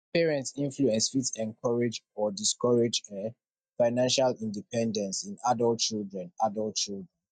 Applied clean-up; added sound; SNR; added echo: neural mask model DeepFilterNet 3.